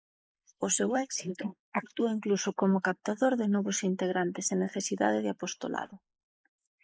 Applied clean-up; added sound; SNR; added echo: neural mask model Resemble Enhance denoiser.